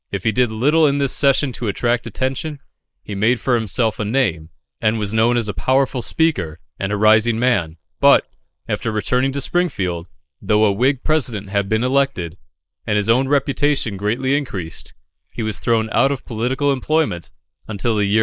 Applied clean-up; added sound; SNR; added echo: neural mask model Resemble Enhance denoiser.